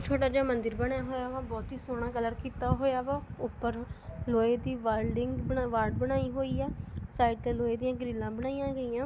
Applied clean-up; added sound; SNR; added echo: none; none; none; none.